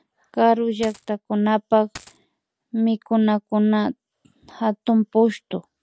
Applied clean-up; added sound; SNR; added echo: none; Coin (dropping); 19 dB; none.